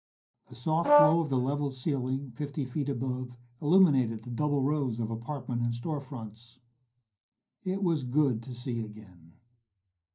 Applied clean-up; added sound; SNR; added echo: none; Brass instrument; -4 dB; reverberation time 0.3 s.